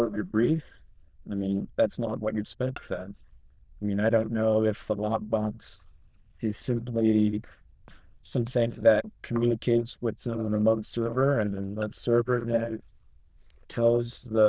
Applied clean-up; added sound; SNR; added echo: neural diffusion model UNIVERSE++.